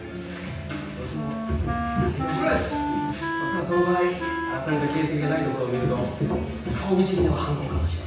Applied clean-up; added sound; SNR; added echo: none; Wind instrument, woodwind instrument; 5 dB; reverberation time 0.9 s.